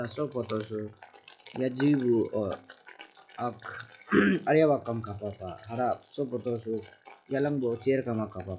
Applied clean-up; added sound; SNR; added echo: classical method log-MMSE.